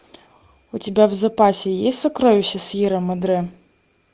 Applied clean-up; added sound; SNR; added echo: none; none; none; none.